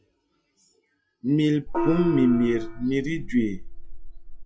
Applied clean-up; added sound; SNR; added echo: classical method log-MMSE.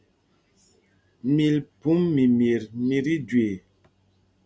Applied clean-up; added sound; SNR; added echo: none; none; none; none.